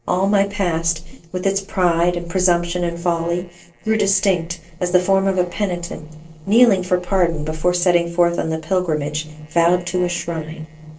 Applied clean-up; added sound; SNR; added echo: neural separator model SepFormer DNS4.